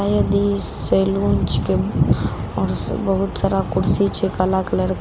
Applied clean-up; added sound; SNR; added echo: none; Subway, metro, underground / Train; 15 dB; none.